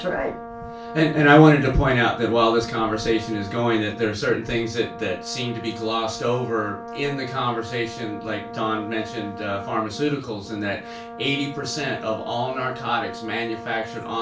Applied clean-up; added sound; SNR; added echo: none; Brass instrument; 13 dB; reverberation time 0.3 s.